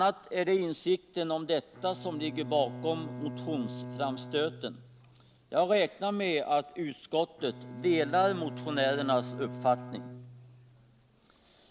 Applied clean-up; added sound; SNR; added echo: none; Bowed string instrument; 13 dB; none.